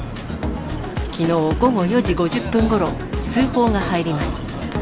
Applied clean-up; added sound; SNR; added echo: none; none; none; none.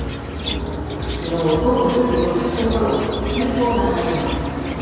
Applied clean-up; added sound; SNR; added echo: none; Chirp, tweet; 16 dB; reverberation time 2.2 s.